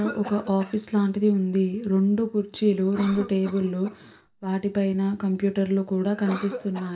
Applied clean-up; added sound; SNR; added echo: none; Cough; 18 dB; reverberation time 0.2 s.